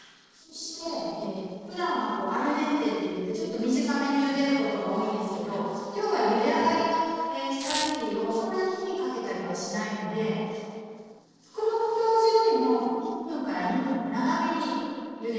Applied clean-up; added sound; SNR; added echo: neural separator model SepFormer DNS4.